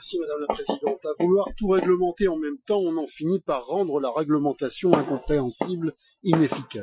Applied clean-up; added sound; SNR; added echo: classical method Wiener filter.